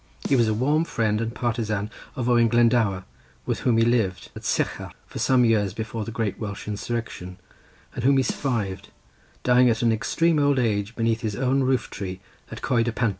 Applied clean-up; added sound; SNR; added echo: none; Snare drum; 18 dB; none.